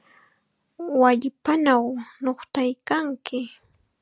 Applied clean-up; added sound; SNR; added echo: none; none; none; none.